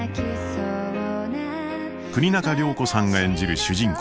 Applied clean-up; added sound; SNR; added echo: none; none; none; none.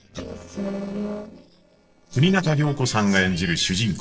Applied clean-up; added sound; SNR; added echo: neural separator model SepFormer DNS4.